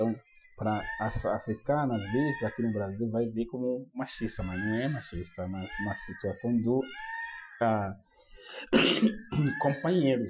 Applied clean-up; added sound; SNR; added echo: classical method Wiener filter.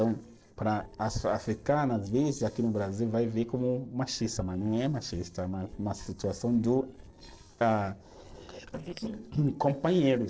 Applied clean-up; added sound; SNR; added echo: neural separator model SepFormer DNS4.